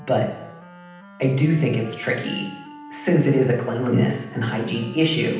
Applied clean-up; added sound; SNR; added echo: none; Wind instrument, woodwind instrument; 20 dB; reverberation time 0.9 s.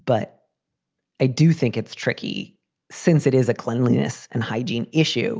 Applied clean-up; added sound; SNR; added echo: none; none; none; none.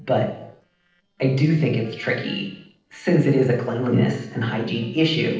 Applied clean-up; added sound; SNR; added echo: neural separator model SepFormer DNS4.